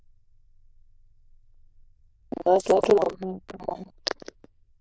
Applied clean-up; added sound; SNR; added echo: neural diffusion model UNIVERSE++.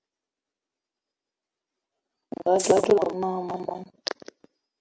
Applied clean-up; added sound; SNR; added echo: none; Rattle (instrument); 5 dB; none.